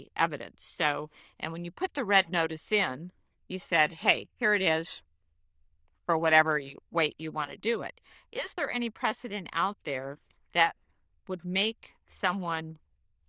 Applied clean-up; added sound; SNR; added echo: neural diffusion model UNIVERSE++.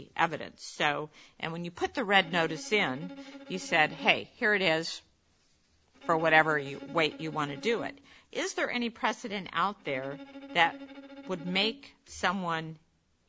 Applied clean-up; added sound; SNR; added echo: none; Bowed string instrument; 16 dB; none.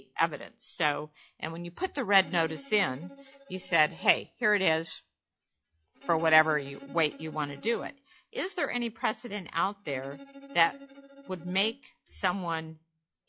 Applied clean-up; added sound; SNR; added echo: classical method log-MMSE.